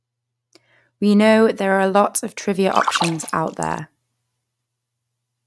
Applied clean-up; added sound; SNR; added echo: neural mask model RNNoise.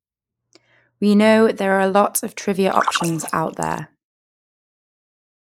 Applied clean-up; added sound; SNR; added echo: neural mask model Resemble Enhance denoiser.